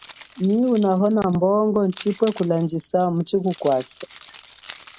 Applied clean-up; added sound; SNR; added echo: none; Keys jangling; 19 dB; none.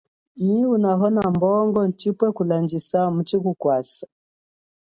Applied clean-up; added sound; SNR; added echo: none; none; none; none.